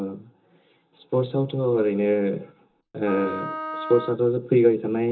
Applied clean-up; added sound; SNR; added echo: none; Wind instrument, woodwind instrument; 10 dB; reverberation time 0.2 s.